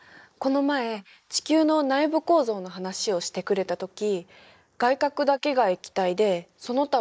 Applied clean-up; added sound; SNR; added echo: neural mask model Resemble Enhance denoiser.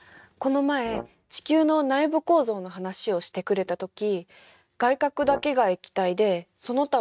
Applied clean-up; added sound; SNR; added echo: neural mask model RNNoise.